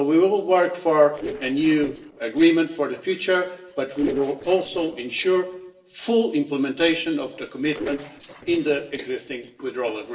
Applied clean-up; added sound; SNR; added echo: neural separator model SepFormer DNS4.